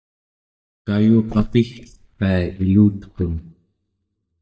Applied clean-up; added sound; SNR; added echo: neural mask model DeepFilterNet 3.